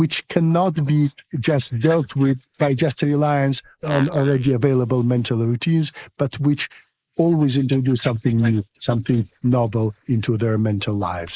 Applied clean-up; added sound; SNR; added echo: neural mask model Resemble Enhance denoiser.